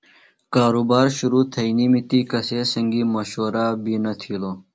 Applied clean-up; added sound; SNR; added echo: none; none; none; none.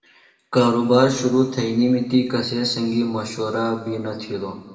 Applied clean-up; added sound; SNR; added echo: none; none; none; reverberation time 2.0 s.